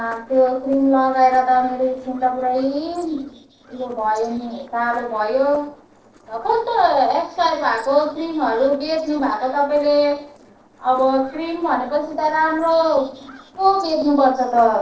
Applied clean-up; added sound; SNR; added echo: neural separator model SepFormer DNS4.